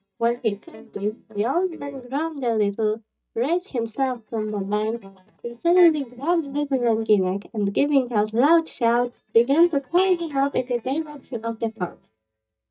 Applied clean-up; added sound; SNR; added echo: neural mask model DeepFilterNet 3.